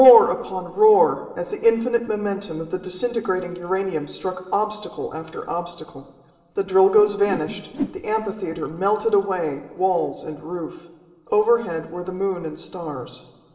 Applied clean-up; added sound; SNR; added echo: none; Whoosh, swoosh, swish; 10 dB; reverberation time 2.5 s.